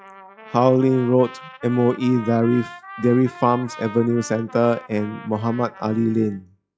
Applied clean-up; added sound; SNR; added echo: classical method log-MMSE.